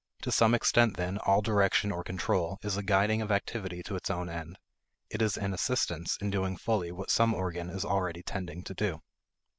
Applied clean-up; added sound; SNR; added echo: none; none; none; none.